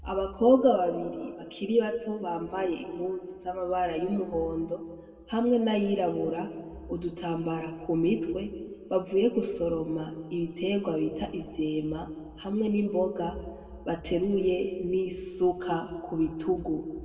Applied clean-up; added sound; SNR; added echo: none; none; none; reverberation time 1.5 s.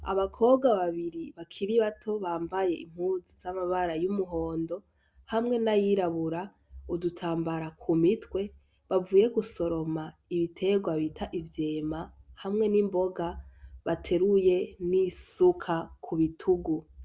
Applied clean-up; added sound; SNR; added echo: none; none; none; none.